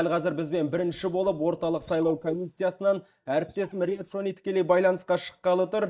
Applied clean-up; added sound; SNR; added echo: neural mask model DeepFilterNet 3.